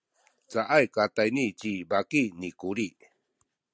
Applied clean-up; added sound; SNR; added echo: none; none; none; none.